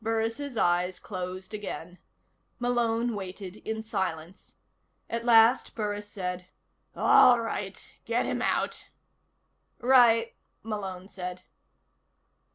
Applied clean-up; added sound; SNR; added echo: none; none; none; none.